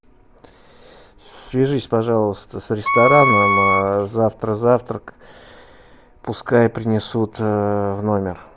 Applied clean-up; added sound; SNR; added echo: none; Wind instrument, woodwind instrument; -1 dB; none.